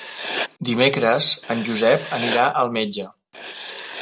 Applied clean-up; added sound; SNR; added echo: none; Writing; 10 dB; none.